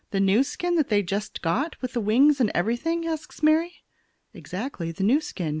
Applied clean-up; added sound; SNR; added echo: none; none; none; none.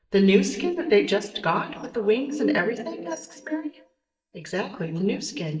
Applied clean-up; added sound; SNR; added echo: neural mask model DeepFilterNet 3.